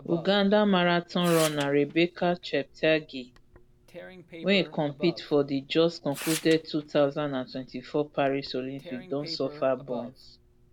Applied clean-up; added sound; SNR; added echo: none; Tearing; 16 dB; none.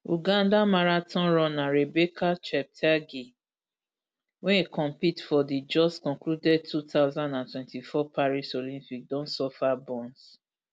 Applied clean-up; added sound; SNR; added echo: none; none; none; none.